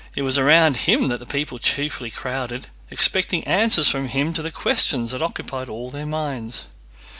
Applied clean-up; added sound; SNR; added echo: none; none; none; none.